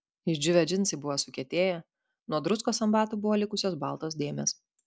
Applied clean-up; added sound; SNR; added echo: none; none; none; none.